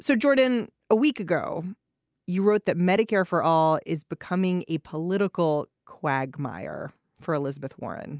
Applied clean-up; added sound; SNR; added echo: none; none; none; none.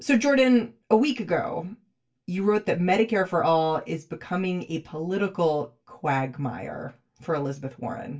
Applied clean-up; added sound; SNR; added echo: none; none; none; reverberation time 0.2 s.